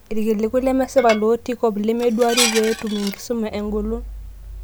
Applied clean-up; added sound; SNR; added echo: none; Dishes, pots, and pans; 7 dB; none.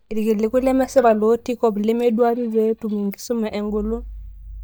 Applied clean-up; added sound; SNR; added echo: neural mask model DeepFilterNet 3.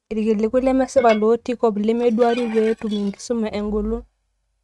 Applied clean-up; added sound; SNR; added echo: neural mask model RNNoise.